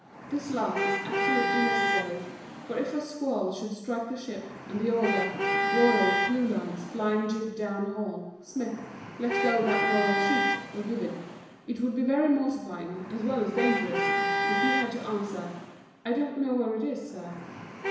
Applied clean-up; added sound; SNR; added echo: none; Traffic noise, roadway noise / Vehicle horn, car horn, honking; 2 dB; reverberation time 1.0 s.